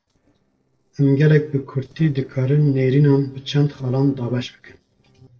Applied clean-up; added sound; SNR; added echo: neural separator model SepFormer DNS4.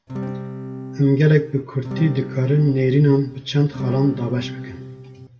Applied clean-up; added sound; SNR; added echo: none; Acoustic guitar / Strum; 11 dB; reverberation time 1.0 s.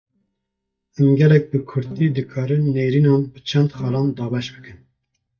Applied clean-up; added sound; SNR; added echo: neural mask model DeepFilterNet 3.